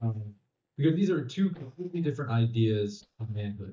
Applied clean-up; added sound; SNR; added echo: neural mask model DeepFilterNet 3.